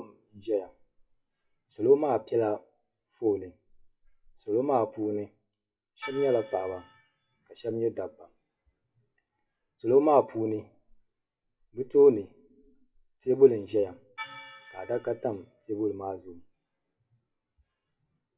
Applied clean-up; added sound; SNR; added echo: classical method WPE with log-MMSE.